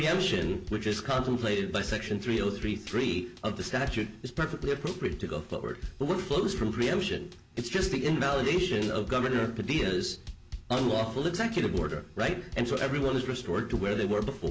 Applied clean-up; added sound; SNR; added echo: none; Drum / Drum kit; 13 dB; none.